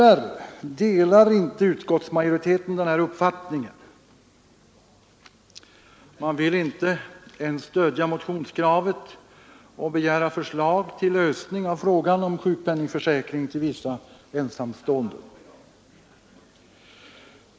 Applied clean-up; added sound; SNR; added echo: none; none; none; none.